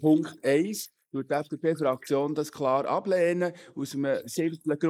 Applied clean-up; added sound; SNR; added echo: neural mask model Resemble Enhance denoiser.